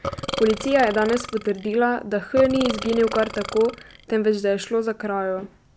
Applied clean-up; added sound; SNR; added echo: none; Burping, eructation; 10 dB; none.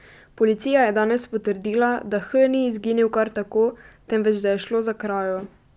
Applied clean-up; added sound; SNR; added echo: none; none; none; none.